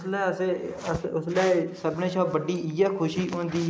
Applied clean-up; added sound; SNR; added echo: none; none; none; none.